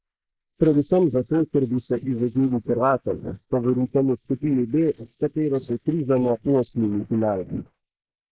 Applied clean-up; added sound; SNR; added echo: neural mask model Resemble Enhance denoiser.